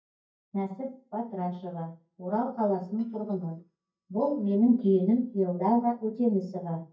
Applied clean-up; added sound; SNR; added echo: neural mask model DeepFilterNet 3.